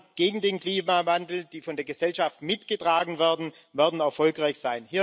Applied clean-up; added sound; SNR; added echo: none; none; none; none.